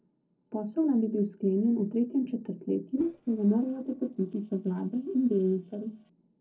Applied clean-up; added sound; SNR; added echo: neural separator model SepFormer DNS4.